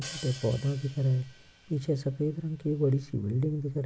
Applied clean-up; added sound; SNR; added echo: none; Hi-hat; 18 dB; none.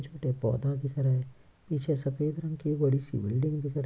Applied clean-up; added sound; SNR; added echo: none; none; none; none.